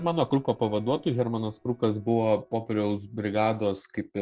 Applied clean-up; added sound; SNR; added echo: neural separator model SepFormer DNS4.